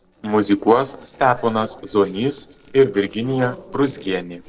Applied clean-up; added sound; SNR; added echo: neural separator model SepFormer DNS4.